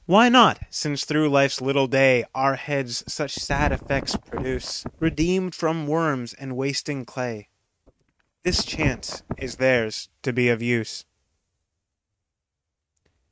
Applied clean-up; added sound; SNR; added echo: neural mask model RNNoise.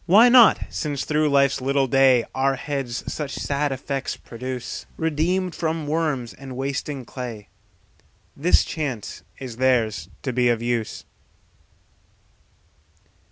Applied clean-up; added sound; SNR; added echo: none; none; none; none.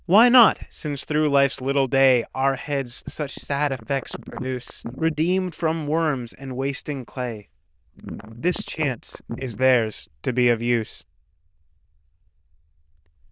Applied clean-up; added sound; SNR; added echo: neural diffusion model UNIVERSE++.